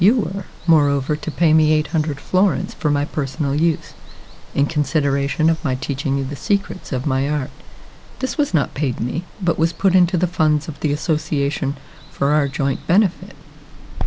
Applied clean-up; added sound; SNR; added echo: none; Water; 13 dB; none.